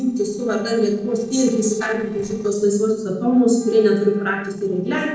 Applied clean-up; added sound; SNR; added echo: neural separator model SepFormer DNS4.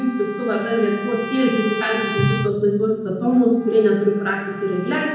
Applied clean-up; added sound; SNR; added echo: none; Trumpet; 12 dB; reverberation time 0.9 s.